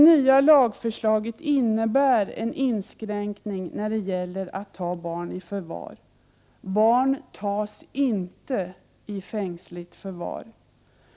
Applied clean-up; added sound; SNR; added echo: none; none; none; none.